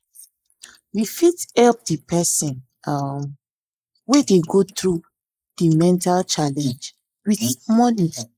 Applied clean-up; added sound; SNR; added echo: neural mask model Resemble Enhance denoiser.